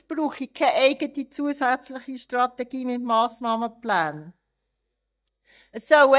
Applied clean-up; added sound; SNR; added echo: neural mask model DeepFilterNet 3.